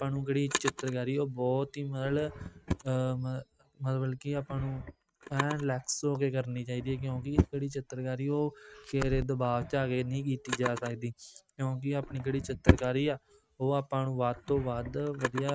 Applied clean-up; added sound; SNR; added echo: neural mask model RNNoise.